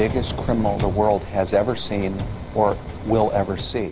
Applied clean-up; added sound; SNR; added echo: none; none; none; none.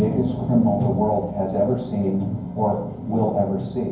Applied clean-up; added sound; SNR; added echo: none; none; none; reverberation time 0.9 s.